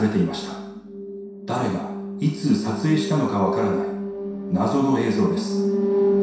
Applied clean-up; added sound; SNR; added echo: none; none; none; reverberation time 0.7 s.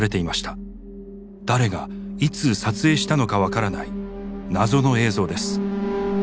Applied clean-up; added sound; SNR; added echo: none; none; none; none.